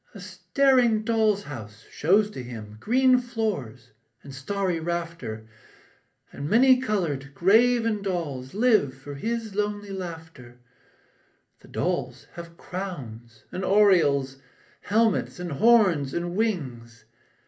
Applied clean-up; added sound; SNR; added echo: none; none; none; reverberation time 0.3 s.